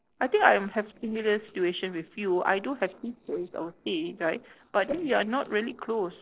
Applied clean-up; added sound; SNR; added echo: neural separator model SepFormer DNS4.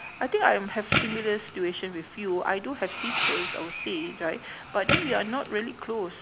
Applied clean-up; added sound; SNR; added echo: none; Fireworks; 4 dB; none.